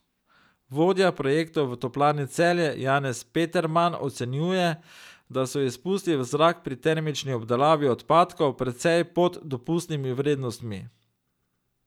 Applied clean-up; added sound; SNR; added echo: none; none; none; none.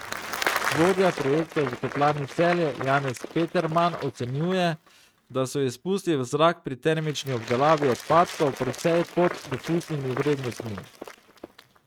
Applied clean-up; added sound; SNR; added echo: neural mask model RNNoise.